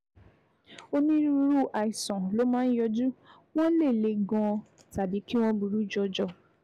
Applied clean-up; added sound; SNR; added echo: none; none; none; none.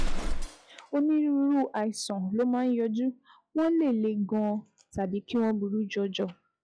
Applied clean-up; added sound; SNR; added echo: classical method log-MMSE.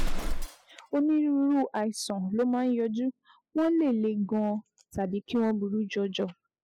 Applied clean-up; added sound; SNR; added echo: classical method spectral subtraction.